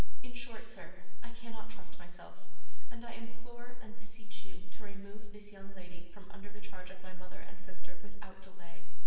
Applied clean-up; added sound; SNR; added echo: none; none; none; reverberation time 1.4 s.